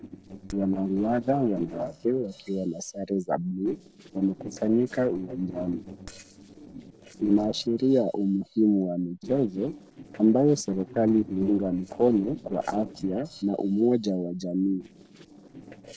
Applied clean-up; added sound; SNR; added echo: neural separator model SepFormer DNS4.